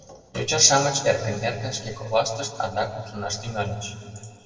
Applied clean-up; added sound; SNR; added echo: none; none; none; reverberation time 2.3 s.